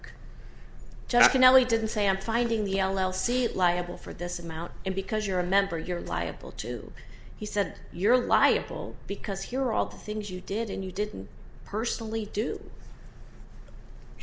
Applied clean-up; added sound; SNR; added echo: none; none; none; none.